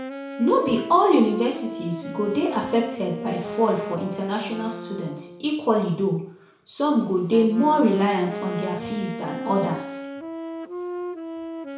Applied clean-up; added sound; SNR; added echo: none; Wind instrument, woodwind instrument; 10 dB; reverberation time 0.6 s.